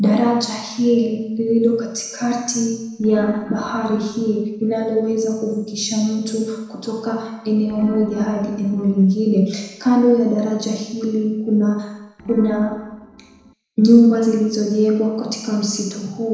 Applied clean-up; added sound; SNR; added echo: neural separator model SepFormer DNS4.